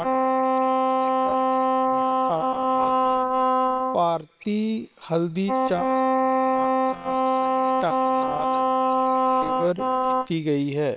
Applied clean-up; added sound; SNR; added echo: neural separator model SepFormer WHAM!.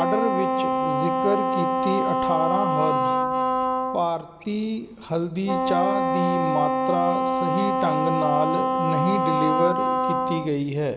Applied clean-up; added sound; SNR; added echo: none; Wind instrument, woodwind instrument; -3 dB; none.